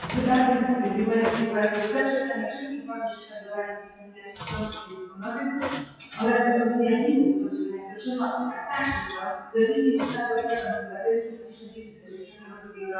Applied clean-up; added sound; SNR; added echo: classical method WPE with log-MMSE.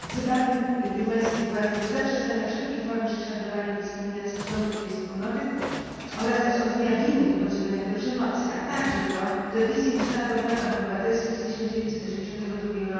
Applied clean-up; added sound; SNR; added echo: none; Train; 14 dB; reverberation time 2.1 s.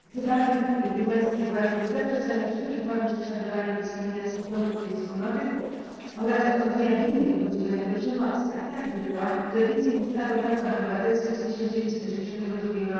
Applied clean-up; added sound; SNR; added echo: neural separator model SepFormer DNS4.